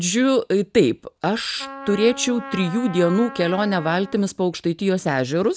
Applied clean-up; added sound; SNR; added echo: none; Trumpet; 16 dB; none.